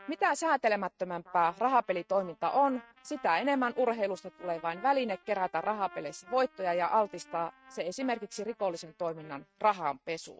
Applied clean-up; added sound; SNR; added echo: neural mask model RNNoise.